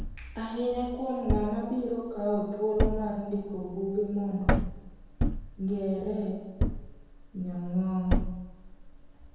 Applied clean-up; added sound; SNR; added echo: none; Thump, thud; 1 dB; reverberation time 1.2 s.